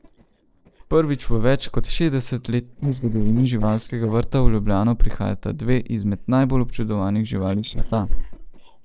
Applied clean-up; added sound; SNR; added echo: neural separator model SepFormer DNS4.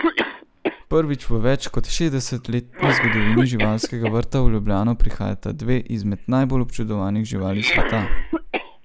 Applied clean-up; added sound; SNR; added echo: none; Cough; 8 dB; none.